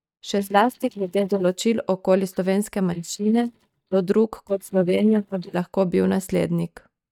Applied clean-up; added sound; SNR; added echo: neural mask model DeepFilterNet 3.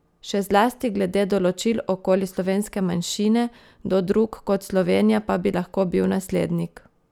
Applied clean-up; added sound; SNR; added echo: none; none; none; none.